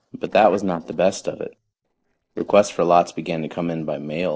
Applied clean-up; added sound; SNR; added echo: neural separator model SepFormer DNS4.